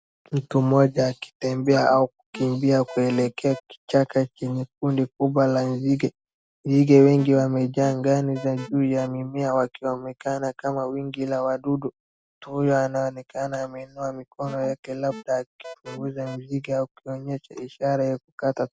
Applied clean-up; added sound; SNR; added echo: none; Alarm; 18 dB; none.